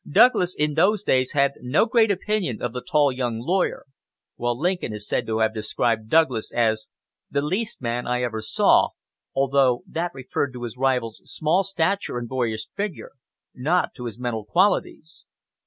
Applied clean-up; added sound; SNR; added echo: none; none; none; none.